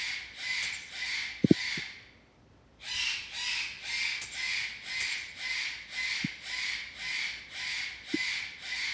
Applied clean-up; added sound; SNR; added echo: none; Bird + Coin (dropping); -3 dB; none.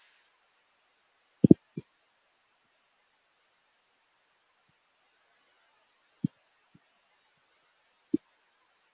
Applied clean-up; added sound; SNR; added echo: none; none; none; none.